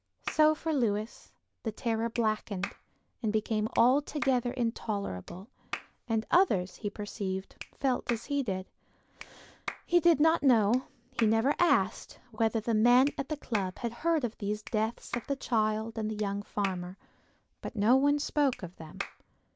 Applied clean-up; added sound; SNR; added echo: none; Clapping; 17 dB; none.